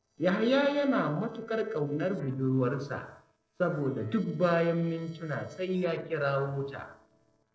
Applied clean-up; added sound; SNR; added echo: neural separator model SepFormer DNS4.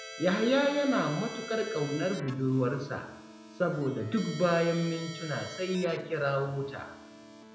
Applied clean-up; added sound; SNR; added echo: none; Keyboard (musical); 15 dB; reverberation time 0.8 s.